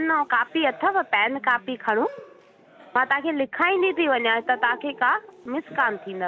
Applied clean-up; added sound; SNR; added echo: none; Cheering; 20 dB; none.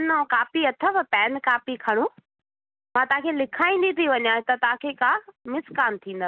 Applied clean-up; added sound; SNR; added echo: none; none; none; none.